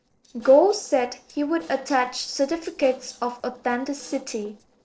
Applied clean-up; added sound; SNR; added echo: neural separator model SepFormer DNS4.